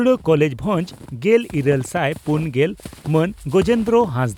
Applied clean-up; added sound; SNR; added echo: none; Squeak / Walk, footsteps; 19 dB; none.